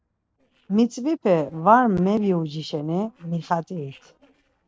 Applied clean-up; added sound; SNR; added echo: neural separator model SepFormer DNS4.